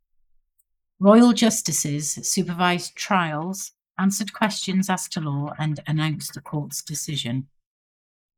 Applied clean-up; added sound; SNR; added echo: neural mask model Resemble Enhance denoiser.